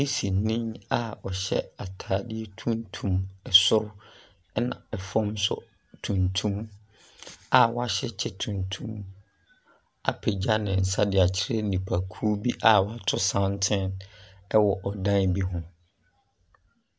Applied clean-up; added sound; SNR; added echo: none; none; none; none.